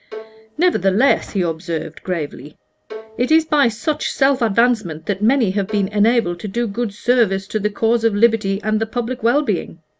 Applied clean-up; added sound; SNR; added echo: none; Bowed string instrument; 18 dB; none.